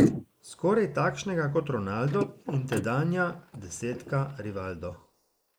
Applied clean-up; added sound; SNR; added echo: neural mask model Resemble Enhance denoiser.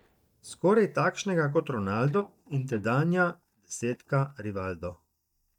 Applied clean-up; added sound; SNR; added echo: neural mask model DeepFilterNet 3.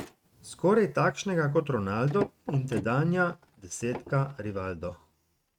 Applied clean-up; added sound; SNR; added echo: neural mask model RNNoise.